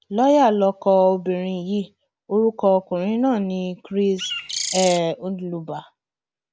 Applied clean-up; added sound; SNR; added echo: none; Bird; 6 dB; none.